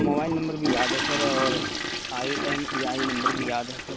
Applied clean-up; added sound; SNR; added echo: none; Toilet flush; -2 dB; none.